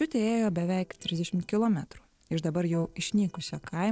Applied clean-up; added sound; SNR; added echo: neural separator model SepFormer DNS4.